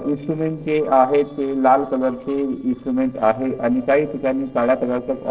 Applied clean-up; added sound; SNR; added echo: neural separator model SepFormer DNS4.